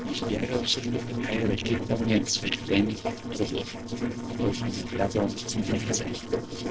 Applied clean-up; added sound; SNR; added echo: neural separator model SepFormer DNS4.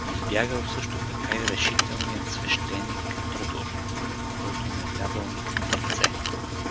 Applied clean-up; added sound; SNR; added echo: none; Car + Engine; -5 dB; none.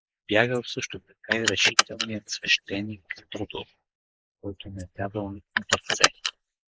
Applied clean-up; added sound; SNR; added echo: neural mask model Resemble Enhance denoiser.